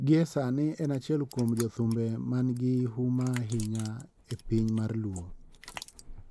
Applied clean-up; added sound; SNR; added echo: neural mask model Resemble Enhance denoiser.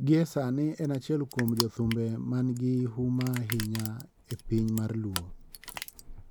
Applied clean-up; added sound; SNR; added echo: none; Crushing; 12 dB; none.